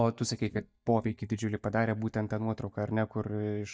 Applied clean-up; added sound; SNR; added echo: neural mask model DeepFilterNet 3.